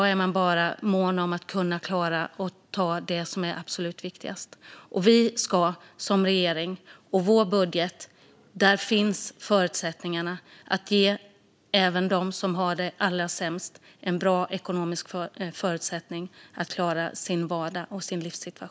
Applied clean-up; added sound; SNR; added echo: none; none; none; none.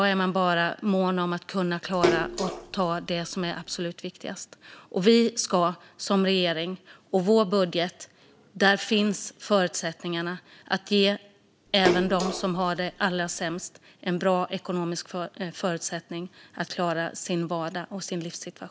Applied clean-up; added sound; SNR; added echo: none; Splash, splatter; 4 dB; none.